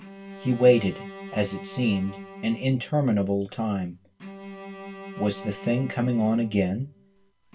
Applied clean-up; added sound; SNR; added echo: none; Bowed string instrument; 15 dB; reverberation time 0.2 s.